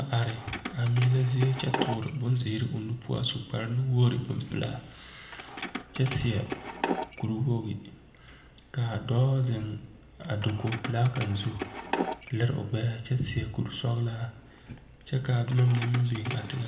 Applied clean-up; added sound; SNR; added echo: none; Keys jangling; 10 dB; reverberation time 0.9 s.